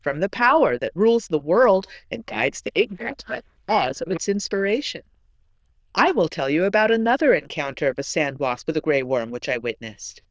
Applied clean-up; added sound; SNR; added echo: neural diffusion model UNIVERSE++.